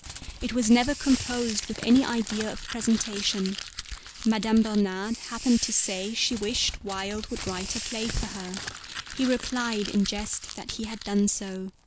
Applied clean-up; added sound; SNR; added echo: none; Crumpling, crinkling + Hiss; 11 dB; none.